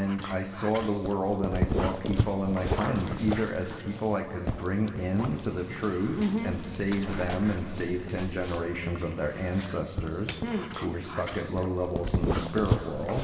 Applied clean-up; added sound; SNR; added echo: none; Dog; 4 dB; reverberation time 2.4 s.